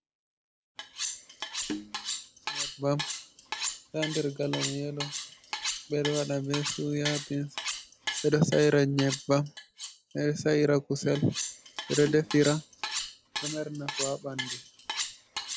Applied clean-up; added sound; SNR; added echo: none; Cutlery, silverware; 7 dB; none.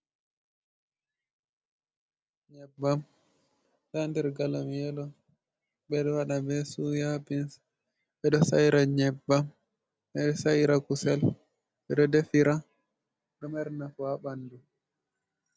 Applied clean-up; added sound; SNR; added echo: none; none; none; none.